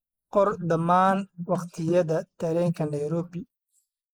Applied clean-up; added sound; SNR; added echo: neural mask model Resemble Enhance denoiser.